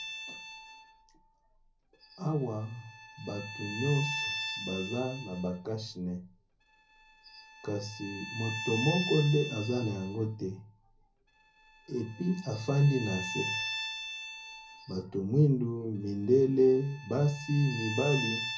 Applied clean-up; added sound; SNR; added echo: none; Bowed string instrument; 9 dB; reverberation time 0.4 s.